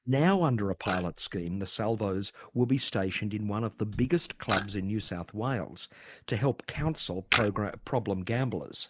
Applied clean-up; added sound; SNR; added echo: neural mask model Resemble Enhance denoiser.